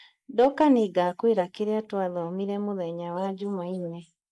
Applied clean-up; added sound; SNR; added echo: neural mask model Resemble Enhance denoiser.